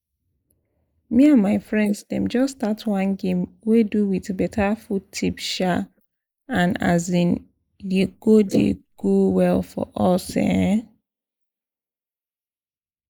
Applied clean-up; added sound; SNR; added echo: neural mask model Resemble Enhance denoiser.